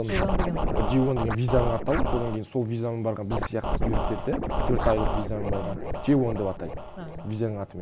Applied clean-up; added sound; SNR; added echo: none; Scratching (performance technique); 1 dB; none.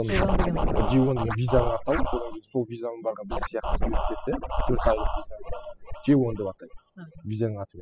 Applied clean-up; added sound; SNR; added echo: classical method spectral subtraction.